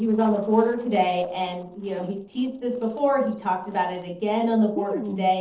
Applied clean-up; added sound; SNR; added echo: neural separator model SepFormer DNS4.